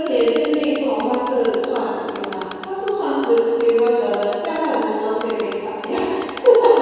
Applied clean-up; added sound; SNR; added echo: none; Typing; 18 dB; reverberation time 2.2 s.